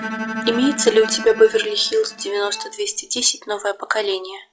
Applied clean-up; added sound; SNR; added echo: classical method log-MMSE.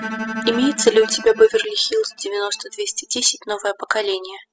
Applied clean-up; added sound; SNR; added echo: classical method spectral subtraction.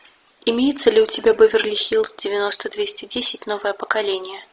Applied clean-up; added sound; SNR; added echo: none; none; none; none.